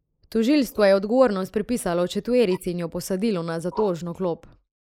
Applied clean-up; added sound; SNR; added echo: neural mask model Resemble Enhance denoiser.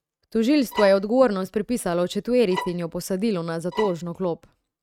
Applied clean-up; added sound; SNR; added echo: neural mask model RNNoise.